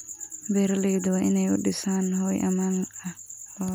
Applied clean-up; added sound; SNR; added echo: none; none; none; none.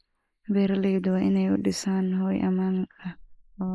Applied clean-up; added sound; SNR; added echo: neural mask model Resemble Enhance denoiser.